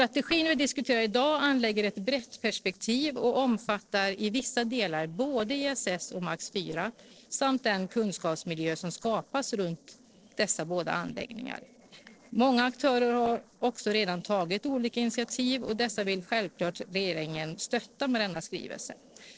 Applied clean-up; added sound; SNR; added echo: neural separator model SepFormer DNS4.